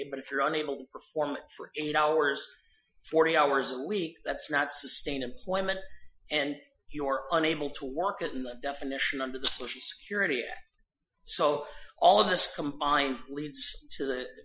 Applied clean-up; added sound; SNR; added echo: classical method Wiener filter.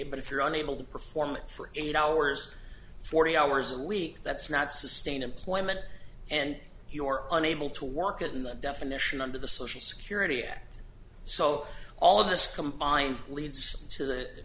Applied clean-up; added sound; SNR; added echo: none; none; none; none.